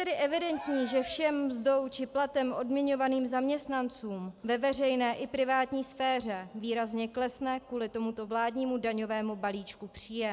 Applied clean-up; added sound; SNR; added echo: none; Cheering; 16 dB; none.